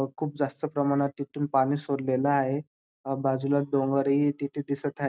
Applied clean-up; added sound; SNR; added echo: none; none; none; none.